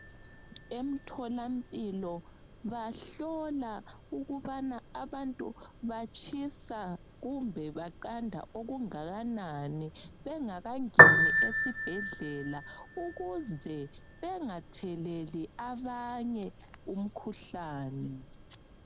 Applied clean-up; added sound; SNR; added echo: none; Piano; -5 dB; none.